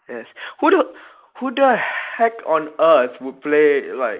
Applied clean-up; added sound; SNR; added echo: neural mask model Resemble Enhance denoiser.